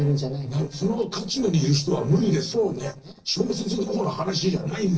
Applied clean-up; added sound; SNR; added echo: neural separator model SepFormer DNS4.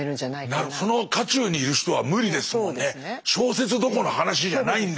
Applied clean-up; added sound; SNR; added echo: none; none; none; none.